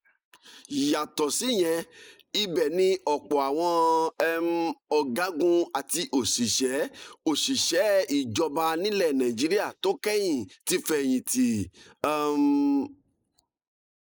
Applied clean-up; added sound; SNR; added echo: neural mask model Resemble Enhance denoiser.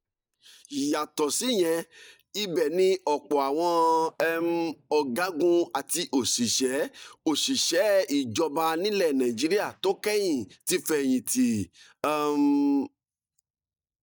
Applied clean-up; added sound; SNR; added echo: neural mask model DeepFilterNet 3.